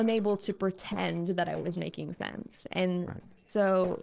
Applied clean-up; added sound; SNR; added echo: neural separator model SepFormer DNS4.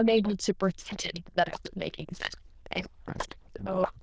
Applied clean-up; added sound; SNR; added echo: neural diffusion model UNIVERSE++.